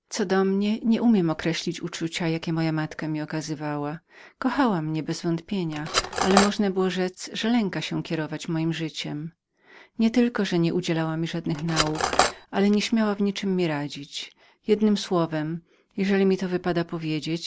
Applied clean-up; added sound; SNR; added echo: none; Cutlery, silverware; 0 dB; none.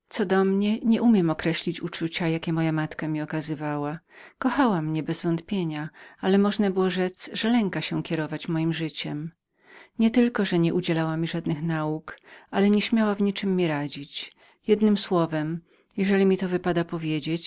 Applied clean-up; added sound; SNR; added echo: none; none; none; none.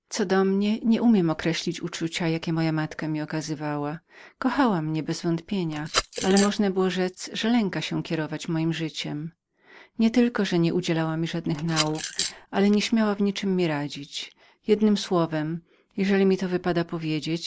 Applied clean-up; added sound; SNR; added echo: neural mask model Resemble Enhance denoiser.